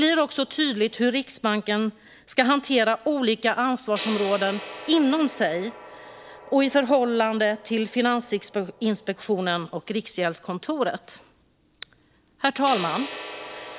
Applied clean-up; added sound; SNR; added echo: none; Gong; 17 dB; none.